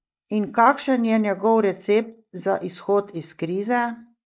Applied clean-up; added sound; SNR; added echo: neural mask model Resemble Enhance denoiser.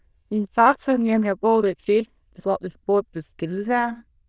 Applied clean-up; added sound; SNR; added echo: neural diffusion model UNIVERSE++.